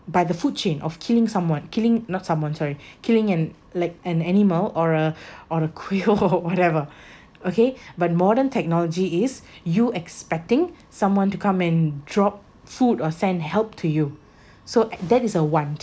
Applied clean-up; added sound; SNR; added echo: none; none; none; none.